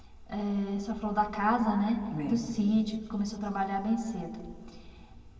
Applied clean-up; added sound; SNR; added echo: none; none; none; reverberation time 2.4 s.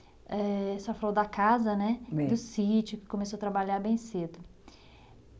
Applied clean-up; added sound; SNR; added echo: none; none; none; none.